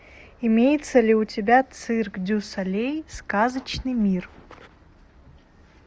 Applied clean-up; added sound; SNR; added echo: none; none; none; none.